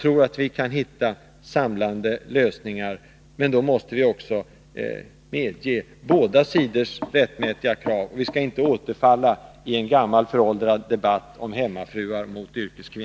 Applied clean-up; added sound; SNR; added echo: none; none; none; none.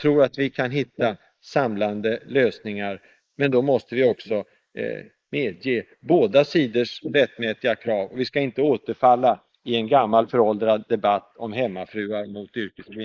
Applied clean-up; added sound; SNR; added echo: neural mask model Resemble Enhance denoiser.